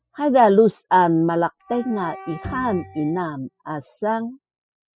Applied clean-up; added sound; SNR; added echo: classical method spectral subtraction.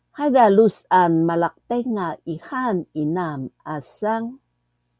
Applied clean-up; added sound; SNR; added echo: none; none; none; none.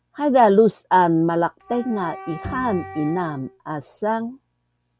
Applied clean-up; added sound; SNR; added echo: none; Wind instrument, woodwind instrument + Bowed string instrument; 16 dB; none.